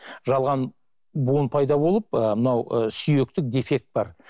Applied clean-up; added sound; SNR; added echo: none; none; none; none.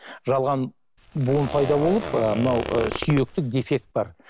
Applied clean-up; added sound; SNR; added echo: none; Zipper (clothing); 9 dB; none.